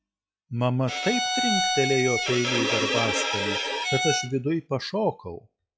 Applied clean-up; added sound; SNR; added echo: classical method log-MMSE.